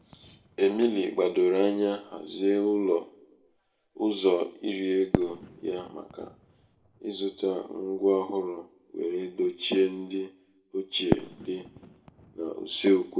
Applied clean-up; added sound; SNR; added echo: none; Fireworks; 12 dB; reverberation time 0.4 s.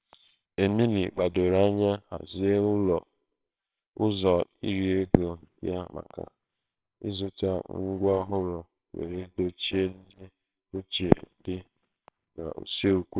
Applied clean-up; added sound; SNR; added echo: neural separator model SepFormer WHAMR!.